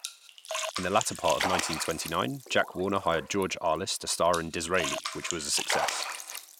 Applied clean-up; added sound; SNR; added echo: none; Splash, splatter; 6 dB; none.